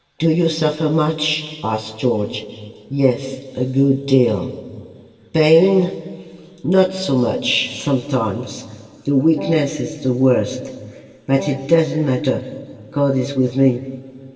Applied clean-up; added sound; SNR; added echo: none; Wind instrument, woodwind instrument; 13 dB; reverberation time 2.3 s.